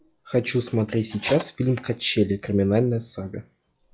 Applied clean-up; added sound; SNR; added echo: classical method log-MMSE.